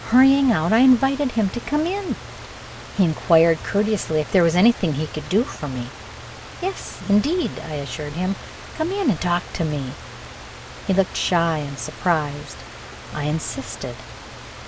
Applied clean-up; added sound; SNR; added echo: none; Water; 16 dB; none.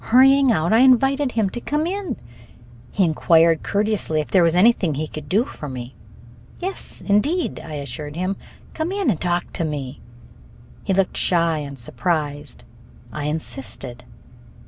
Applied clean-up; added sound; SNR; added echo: none; none; none; none.